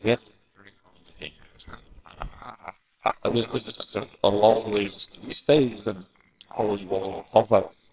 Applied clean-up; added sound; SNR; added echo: neural separator model SepFormer WHAMR!.